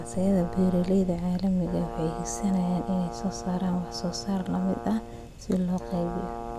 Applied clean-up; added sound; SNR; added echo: none; Brass instrument; 11 dB; none.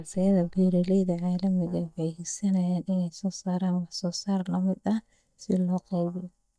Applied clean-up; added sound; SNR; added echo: neural mask model DeepFilterNet 3.